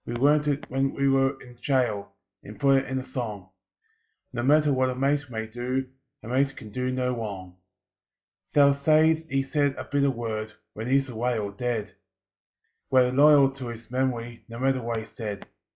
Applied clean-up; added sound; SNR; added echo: classical method log-MMSE.